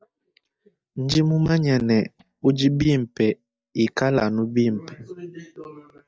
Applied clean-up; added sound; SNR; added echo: neural mask model DeepFilterNet 3.